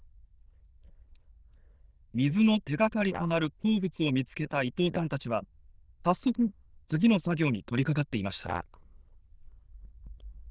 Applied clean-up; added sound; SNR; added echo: neural diffusion model UNIVERSE++.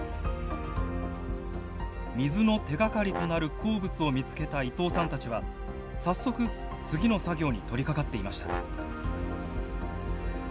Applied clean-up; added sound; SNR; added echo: none; Brass instrument; 12 dB; none.